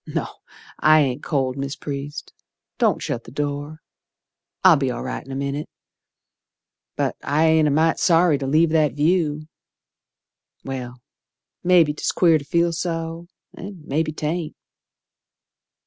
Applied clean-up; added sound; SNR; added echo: none; none; none; none.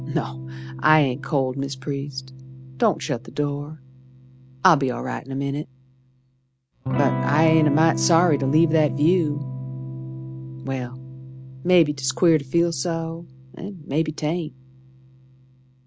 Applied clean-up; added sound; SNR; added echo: none; Electric guitar / Strum; 8 dB; none.